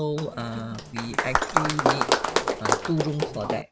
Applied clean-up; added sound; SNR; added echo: none; Applause; -4 dB; none.